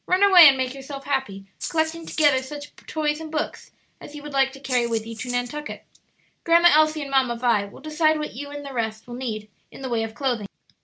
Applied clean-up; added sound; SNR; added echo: none; Rattle (instrument); 11 dB; none.